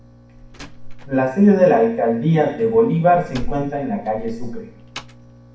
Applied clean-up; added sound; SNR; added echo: none; Slam; 13 dB; reverberation time 0.6 s.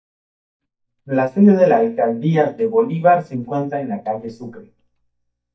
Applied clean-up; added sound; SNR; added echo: neural mask model DeepFilterNet 3.